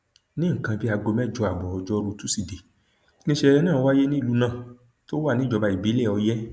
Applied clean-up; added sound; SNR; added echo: none; none; none; none.